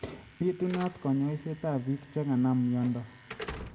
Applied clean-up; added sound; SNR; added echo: none; Slam / Alarm; 16 dB; reverberation time 0.8 s.